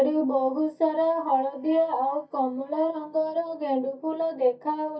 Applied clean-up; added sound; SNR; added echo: neural mask model DeepFilterNet 3.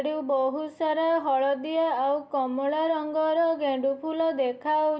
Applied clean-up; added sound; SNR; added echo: none; none; none; none.